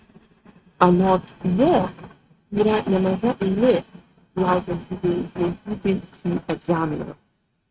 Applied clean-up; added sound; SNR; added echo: neural mask model RNNoise.